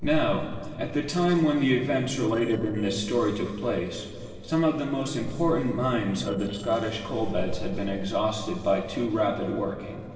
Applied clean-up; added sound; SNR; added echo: neural separator model SepFormer DNS4.